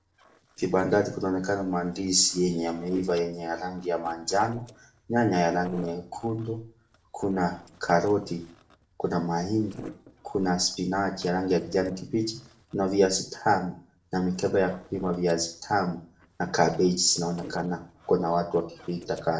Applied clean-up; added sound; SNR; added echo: neural separator model SepFormer DNS4.